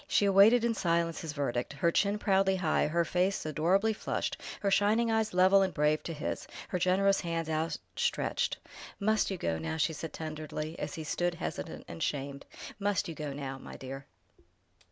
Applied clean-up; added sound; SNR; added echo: none; none; none; none.